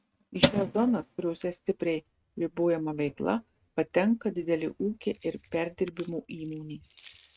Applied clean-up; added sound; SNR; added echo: neural mask model RNNoise.